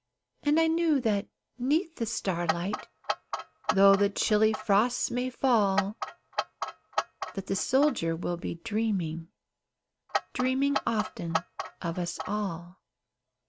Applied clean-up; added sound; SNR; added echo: none; Clock; 6 dB; none.